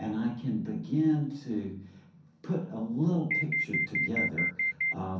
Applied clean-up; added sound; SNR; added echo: none; Alarm; -1 dB; reverberation time 0.6 s.